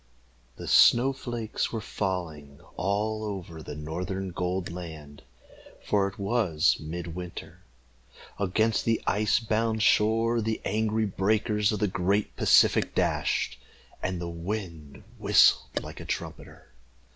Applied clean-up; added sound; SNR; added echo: none; none; none; none.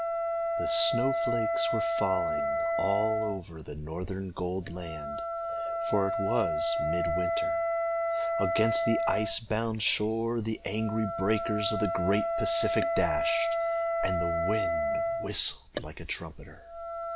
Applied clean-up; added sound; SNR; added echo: none; Wind instrument, woodwind instrument; -1 dB; none.